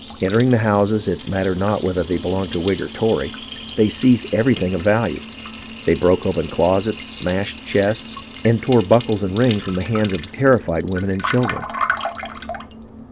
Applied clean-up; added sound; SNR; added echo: none; Liquid; 9 dB; none.